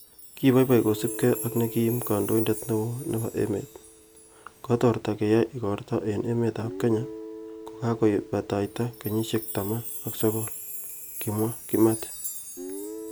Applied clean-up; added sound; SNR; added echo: none; Guitar + Chime; 12 dB; none.